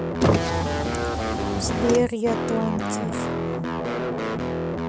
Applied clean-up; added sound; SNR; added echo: none; Guitar + Car; -5 dB; none.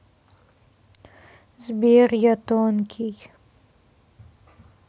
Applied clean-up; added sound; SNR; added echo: none; none; none; none.